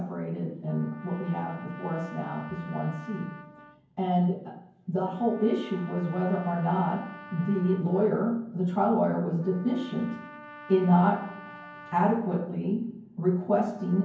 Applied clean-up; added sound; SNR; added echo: none; Trumpet; 19 dB; reverberation time 0.9 s.